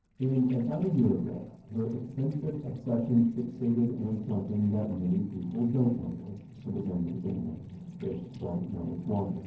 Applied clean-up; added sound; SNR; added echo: neural separator model SepFormer DNS4.